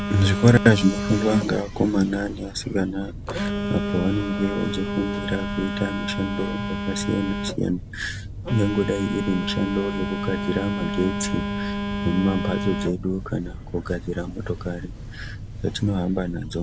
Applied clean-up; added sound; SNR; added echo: none; Telephone; 4 dB; none.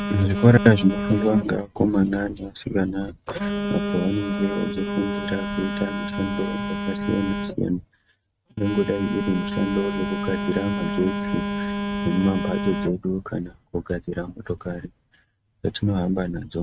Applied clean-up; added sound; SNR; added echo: neural mask model RNNoise.